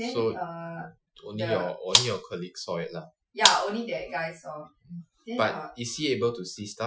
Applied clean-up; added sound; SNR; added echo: classical method Wiener filter.